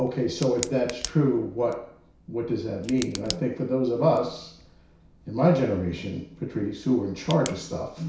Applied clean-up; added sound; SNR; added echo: none; Tick; 16 dB; reverberation time 0.6 s.